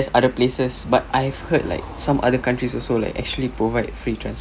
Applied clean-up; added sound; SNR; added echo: none; Car passing by + Cough; 19 dB; none.